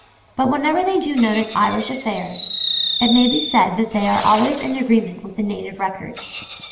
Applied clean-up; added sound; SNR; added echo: none; Fireworks; 8 dB; reverberation time 1.5 s.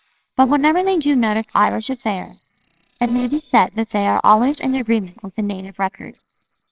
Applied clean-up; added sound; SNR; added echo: neural separator model SepFormer WHAMR!.